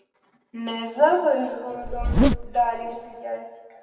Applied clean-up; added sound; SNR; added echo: none; Zipper (clothing); -3 dB; reverberation time 1.8 s.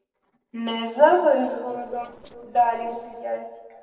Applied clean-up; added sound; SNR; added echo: neural separator model SepFormer DNS4.